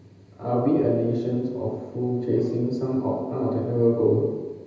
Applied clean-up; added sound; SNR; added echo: none; none; none; reverberation time 1.1 s.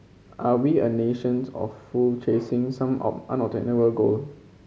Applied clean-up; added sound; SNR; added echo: none; none; none; none.